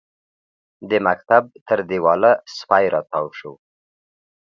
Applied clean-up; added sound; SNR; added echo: none; none; none; none.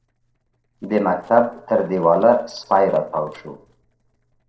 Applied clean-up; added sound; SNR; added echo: neural separator model SepFormer DNS4.